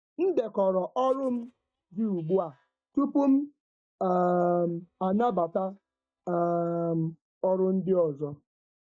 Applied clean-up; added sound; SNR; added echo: neural mask model DeepFilterNet 3.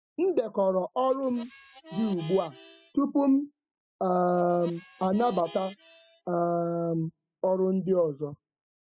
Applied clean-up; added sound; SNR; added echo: classical method spectral subtraction.